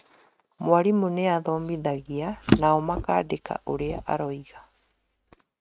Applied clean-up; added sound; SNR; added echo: neural mask model RNNoise.